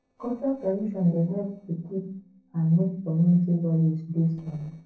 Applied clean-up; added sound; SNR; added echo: neural separator model SepFormer DNS4.